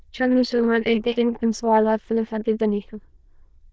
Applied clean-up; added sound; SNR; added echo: neural diffusion model UNIVERSE++.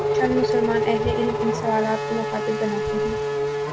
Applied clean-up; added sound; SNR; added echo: none; Race car, auto racing / Accelerating, revving, vroom; -3 dB; none.